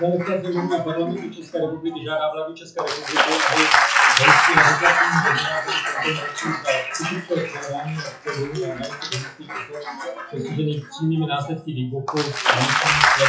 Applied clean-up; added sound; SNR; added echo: classical method WPE with log-MMSE.